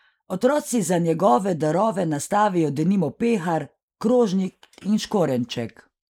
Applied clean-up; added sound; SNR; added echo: neural mask model Resemble Enhance denoiser.